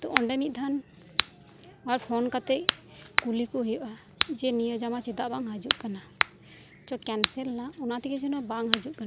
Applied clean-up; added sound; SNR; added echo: none; Crack; 3 dB; none.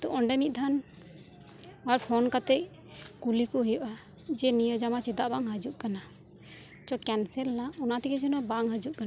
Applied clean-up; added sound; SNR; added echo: none; none; none; none.